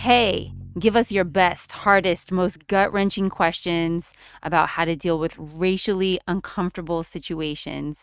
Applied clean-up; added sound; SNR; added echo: neural mask model RNNoise.